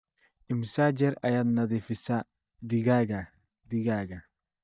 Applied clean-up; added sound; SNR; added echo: neural mask model DeepFilterNet 3.